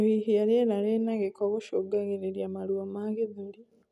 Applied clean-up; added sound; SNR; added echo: none; none; none; none.